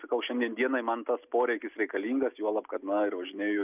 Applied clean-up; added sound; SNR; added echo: none; none; none; none.